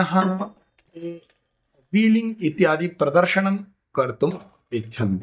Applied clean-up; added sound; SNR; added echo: neural mask model DeepFilterNet 3.